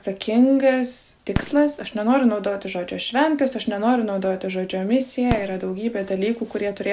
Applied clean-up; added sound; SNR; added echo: none; Fireworks; 15 dB; none.